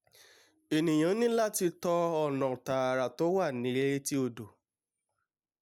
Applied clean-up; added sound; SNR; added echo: none; none; none; none.